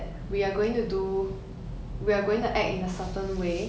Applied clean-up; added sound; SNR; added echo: none; none; none; none.